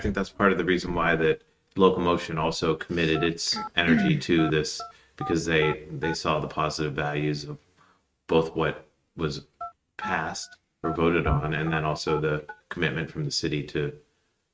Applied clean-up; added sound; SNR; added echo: neural mask model RNNoise.